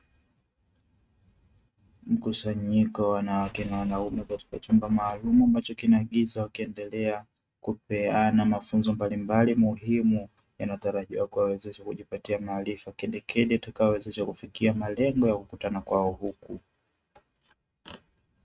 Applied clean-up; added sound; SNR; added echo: neural mask model RNNoise.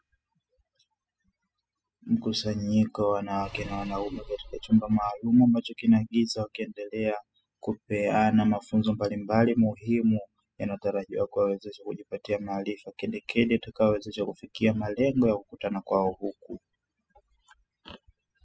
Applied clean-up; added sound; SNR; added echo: classical method spectral subtraction.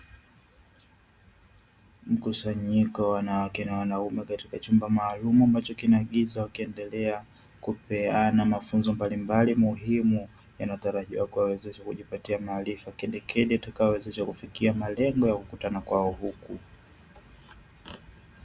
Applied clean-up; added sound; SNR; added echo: none; none; none; none.